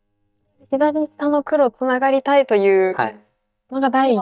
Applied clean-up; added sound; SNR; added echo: neural mask model DeepFilterNet 3.